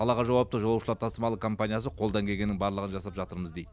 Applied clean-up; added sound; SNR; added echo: none; none; none; none.